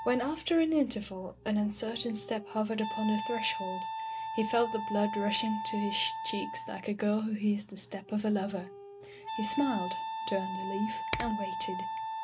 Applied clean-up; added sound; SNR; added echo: none; Finger snapping + Wind instrument, woodwind instrument; 5 dB; none.